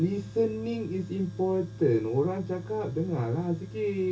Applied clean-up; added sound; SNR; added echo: none; Tools; 13 dB; reverberation time 0.2 s.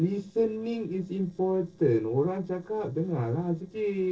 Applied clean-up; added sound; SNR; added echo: neural separator model SepFormer DNS4.